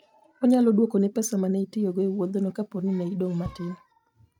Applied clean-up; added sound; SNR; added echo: neural mask model RNNoise.